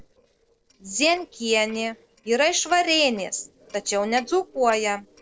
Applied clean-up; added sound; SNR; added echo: neural separator model SepFormer DNS4.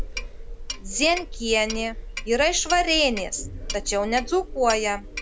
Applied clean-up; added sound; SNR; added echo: none; Clock; 9 dB; none.